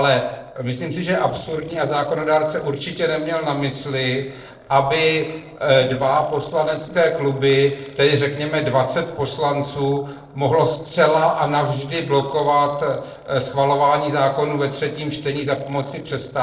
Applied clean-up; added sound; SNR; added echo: neural separator model SepFormer DNS4.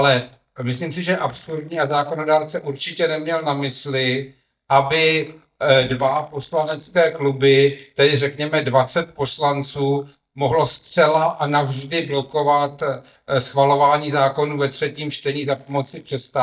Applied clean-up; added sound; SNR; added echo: neural mask model DeepFilterNet 3.